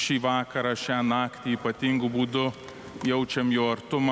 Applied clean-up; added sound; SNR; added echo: none; none; none; none.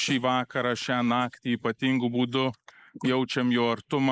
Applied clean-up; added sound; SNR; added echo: neural mask model Resemble Enhance denoiser.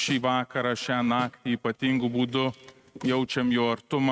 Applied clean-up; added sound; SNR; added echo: neural mask model RNNoise.